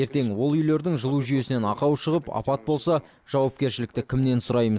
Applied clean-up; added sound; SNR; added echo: none; none; none; none.